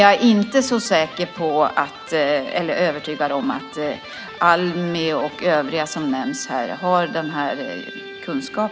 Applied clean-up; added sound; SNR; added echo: none; Electric guitar; 16 dB; none.